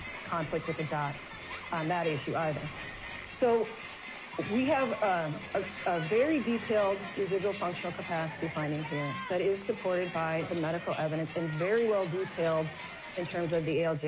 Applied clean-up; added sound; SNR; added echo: none; Crowd; 11 dB; none.